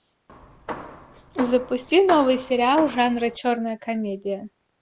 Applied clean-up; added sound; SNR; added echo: none; Hammer; 13 dB; none.